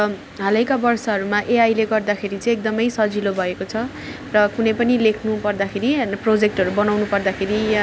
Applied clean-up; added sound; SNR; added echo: none; none; none; none.